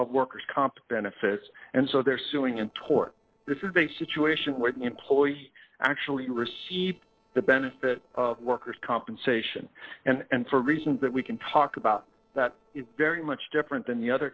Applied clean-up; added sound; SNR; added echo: neural separator model SepFormer DNS4.